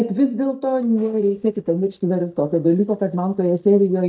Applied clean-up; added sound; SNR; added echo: neural mask model DeepFilterNet 3.